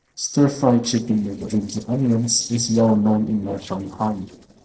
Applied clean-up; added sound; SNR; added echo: neural separator model SepFormer DNS4.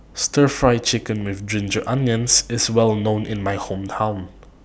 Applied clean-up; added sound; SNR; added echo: none; none; none; none.